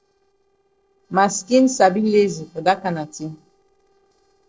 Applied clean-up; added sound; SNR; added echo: neural separator model SepFormer DNS4.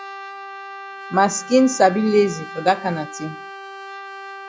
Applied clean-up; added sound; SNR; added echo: none; Brass instrument; 13 dB; none.